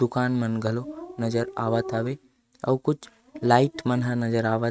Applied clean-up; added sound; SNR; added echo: neural mask model RNNoise.